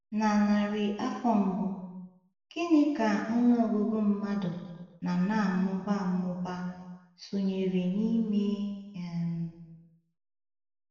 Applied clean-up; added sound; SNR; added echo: none; none; none; reverberation time 1.2 s.